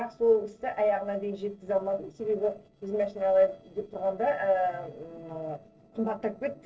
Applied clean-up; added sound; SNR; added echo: neural separator model SepFormer DNS4.